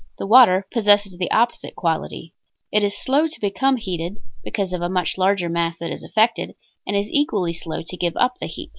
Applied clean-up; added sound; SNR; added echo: none; none; none; none.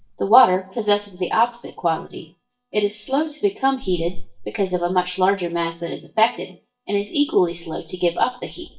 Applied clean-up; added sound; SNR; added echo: neural mask model DeepFilterNet 3.